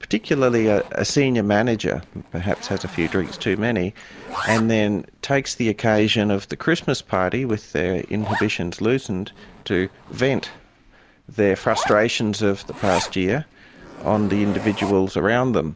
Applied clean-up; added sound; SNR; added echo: none; Zipper (clothing); 14 dB; none.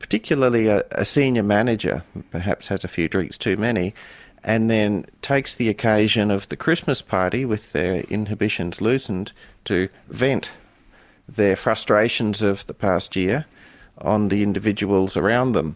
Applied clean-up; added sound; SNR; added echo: none; none; none; none.